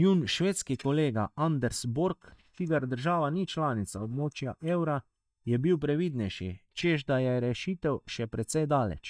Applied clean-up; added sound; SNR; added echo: neural mask model DeepFilterNet 3.